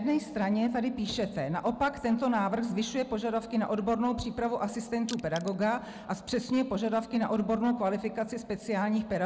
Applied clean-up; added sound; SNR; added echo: none; Crushing; 17 dB; none.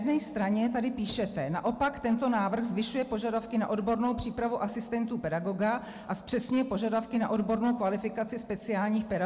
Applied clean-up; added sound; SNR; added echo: none; none; none; none.